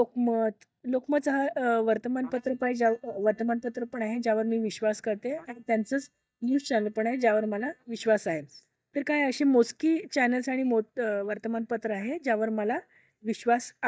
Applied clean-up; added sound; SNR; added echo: neural mask model DeepFilterNet 3.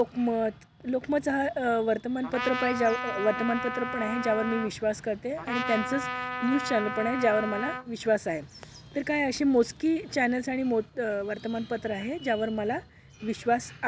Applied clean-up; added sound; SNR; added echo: none; Trumpet; 6 dB; none.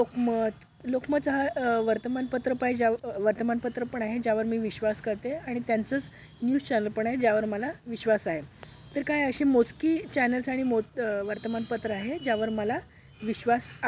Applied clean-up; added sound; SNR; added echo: none; none; none; none.